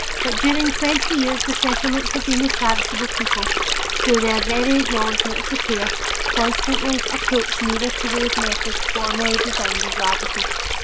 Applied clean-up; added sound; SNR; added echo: none; Stream; -2 dB; none.